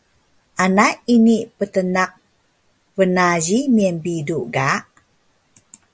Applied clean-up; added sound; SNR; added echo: none; none; none; none.